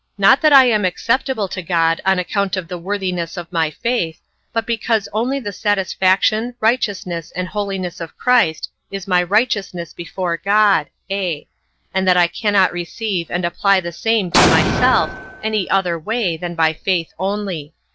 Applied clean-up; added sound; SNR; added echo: none; Explosion; -1 dB; none.